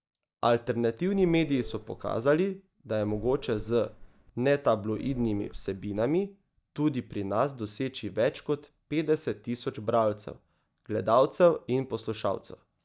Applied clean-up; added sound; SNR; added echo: neural mask model DeepFilterNet 3.